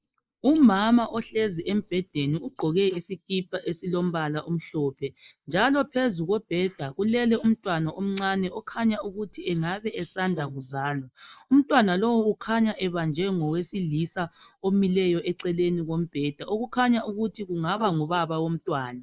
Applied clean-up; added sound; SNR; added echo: neural mask model Resemble Enhance denoiser.